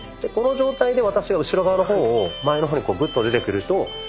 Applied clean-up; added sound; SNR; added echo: none; Alarm; 19 dB; none.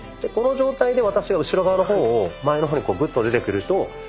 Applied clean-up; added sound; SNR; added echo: none; none; none; none.